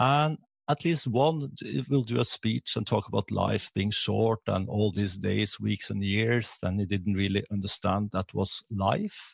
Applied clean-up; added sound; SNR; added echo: none; none; none; none.